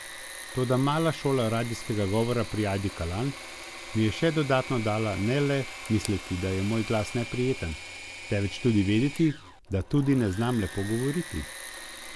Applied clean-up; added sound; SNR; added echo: none; Engine / Mechanisms; 13 dB; none.